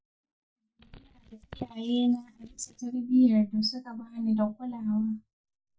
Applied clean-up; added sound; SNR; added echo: neural mask model DeepFilterNet 3.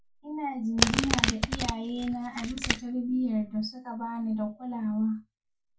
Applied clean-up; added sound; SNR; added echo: none; Domestic sounds, home sounds; -2 dB; reverberation time 0.2 s.